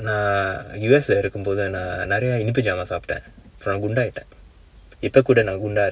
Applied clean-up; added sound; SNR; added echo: none; none; none; none.